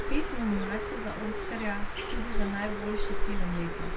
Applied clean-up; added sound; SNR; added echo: none; Bird; -4 dB; reverberation time 0.2 s.